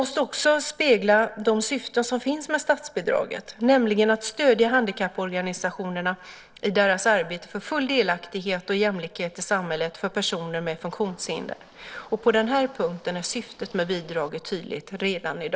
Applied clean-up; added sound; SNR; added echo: neural separator model SepFormer DNS4.